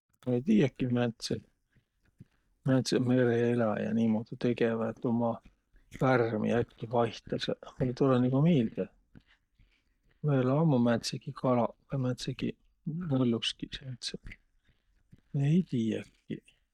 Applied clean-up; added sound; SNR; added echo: neural mask model DeepFilterNet 3.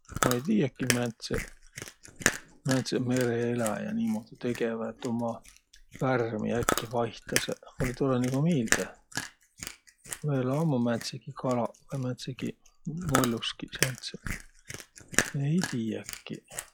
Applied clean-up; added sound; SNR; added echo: classical method log-MMSE.